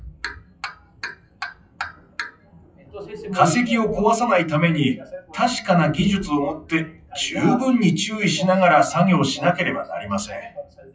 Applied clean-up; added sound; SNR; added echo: classical method WPE with log-MMSE.